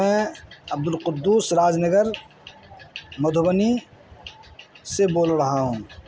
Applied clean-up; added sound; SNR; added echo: none; none; none; none.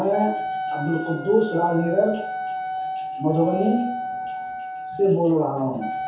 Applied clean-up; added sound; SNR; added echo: none; Wind instrument, woodwind instrument; 7 dB; reverberation time 0.6 s.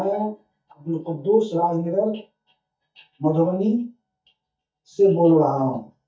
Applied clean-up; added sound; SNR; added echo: neural mask model DeepFilterNet 3.